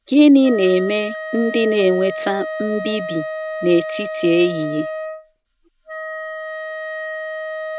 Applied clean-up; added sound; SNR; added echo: none; Wind instrument, woodwind instrument; 9 dB; none.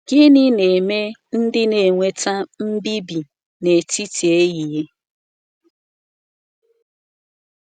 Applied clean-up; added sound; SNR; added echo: none; none; none; none.